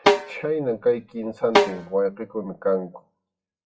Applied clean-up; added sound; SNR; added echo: classical method WPE with log-MMSE.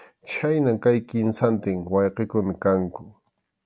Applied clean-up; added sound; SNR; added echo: none; none; none; none.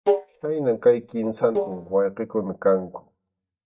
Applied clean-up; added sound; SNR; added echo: neural mask model DeepFilterNet 3.